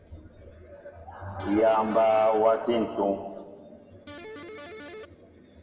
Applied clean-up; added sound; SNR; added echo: none; Electric guitar; 14 dB; reverberation time 1.4 s.